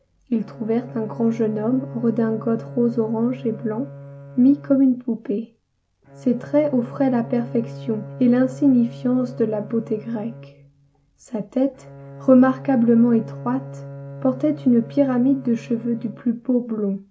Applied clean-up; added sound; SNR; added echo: none; Bowed string instrument; 15 dB; none.